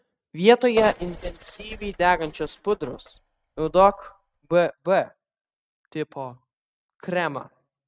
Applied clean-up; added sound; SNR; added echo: neural mask model RNNoise.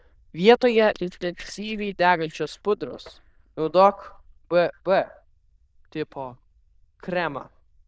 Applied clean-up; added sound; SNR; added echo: neural diffusion model UNIVERSE++.